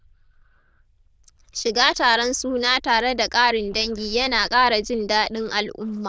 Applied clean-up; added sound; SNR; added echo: neural diffusion model UNIVERSE++.